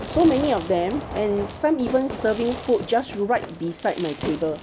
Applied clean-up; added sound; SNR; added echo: none; Fireworks; 11 dB; none.